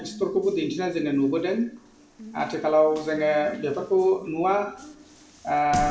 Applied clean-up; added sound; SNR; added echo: none; Water tap, faucet; 16 dB; reverberation time 0.3 s.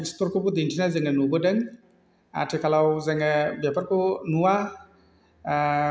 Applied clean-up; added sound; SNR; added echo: none; none; none; none.